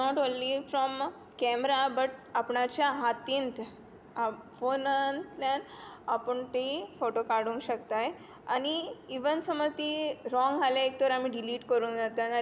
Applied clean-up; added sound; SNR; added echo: none; none; none; none.